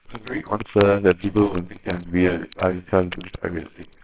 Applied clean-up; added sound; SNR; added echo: neural separator model SepFormer WHAMR!.